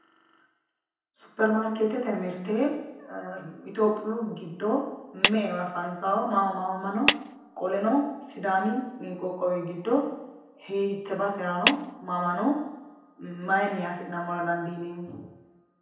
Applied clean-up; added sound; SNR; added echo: none; Clapping; 2 dB; reverberation time 0.9 s.